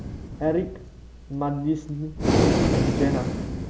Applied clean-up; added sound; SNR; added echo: none; Breathing; -3 dB; none.